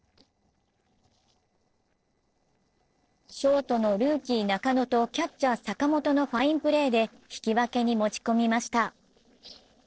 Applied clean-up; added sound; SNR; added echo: neural separator model SepFormer DNS4.